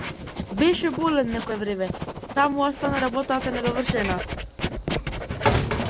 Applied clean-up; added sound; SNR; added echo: none; Sliding door / Train + Writing; 3 dB; none.